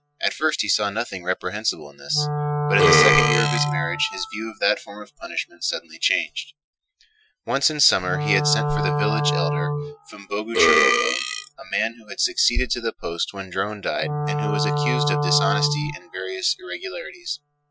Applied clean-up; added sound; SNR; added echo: classical method Wiener filter.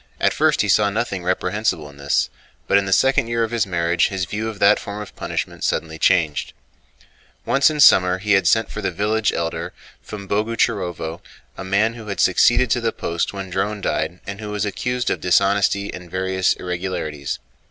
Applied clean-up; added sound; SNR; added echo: none; none; none; none.